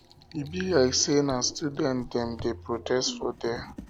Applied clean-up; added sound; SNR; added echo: none; Writing; 18 dB; none.